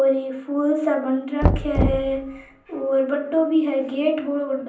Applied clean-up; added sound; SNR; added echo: none; Knock; 4 dB; reverberation time 0.6 s.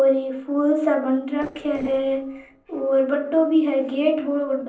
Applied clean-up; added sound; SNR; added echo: neural separator model SepFormer DNS4.